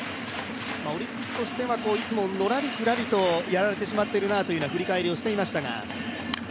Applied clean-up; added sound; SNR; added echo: none; none; none; none.